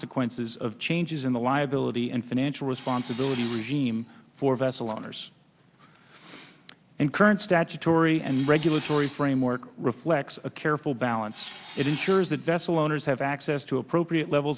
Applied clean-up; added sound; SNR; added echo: none; Tools; 17 dB; none.